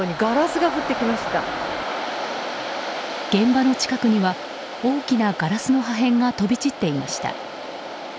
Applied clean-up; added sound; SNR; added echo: none; Waves, surf; 7 dB; none.